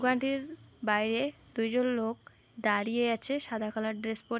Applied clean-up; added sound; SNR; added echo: none; none; none; none.